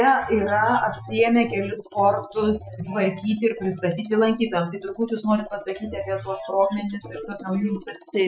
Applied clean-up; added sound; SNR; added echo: classical method Wiener filter.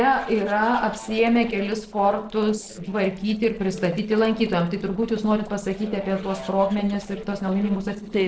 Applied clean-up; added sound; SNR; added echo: neural separator model SepFormer DNS4.